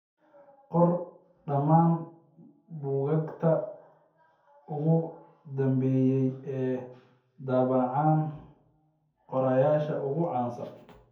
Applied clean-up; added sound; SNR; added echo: none; none; none; reverberation time 0.5 s.